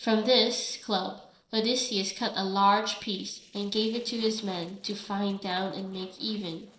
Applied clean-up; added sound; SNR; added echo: neural separator model SepFormer DNS4.